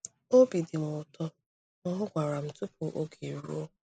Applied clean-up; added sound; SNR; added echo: neural mask model Resemble Enhance denoiser.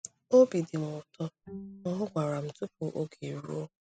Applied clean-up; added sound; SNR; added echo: classical method spectral subtraction.